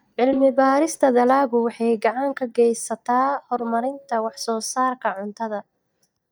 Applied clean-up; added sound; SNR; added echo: neural mask model DeepFilterNet 3.